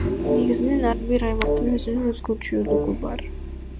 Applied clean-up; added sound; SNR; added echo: none; Brass instrument + Vehicle; 1 dB; none.